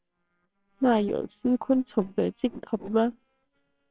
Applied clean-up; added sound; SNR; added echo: neural separator model SepFormer WHAMR!.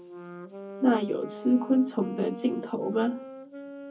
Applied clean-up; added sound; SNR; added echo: none; Wind instrument, woodwind instrument; 13 dB; reverberation time 0.3 s.